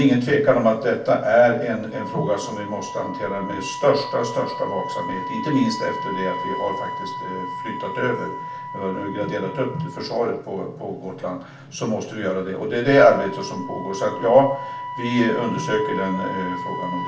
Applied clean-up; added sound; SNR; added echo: none; Wind instrument, woodwind instrument; 10 dB; reverberation time 0.4 s.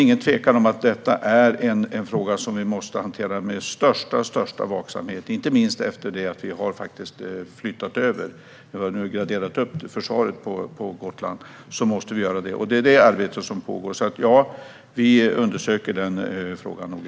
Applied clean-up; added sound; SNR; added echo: none; none; none; none.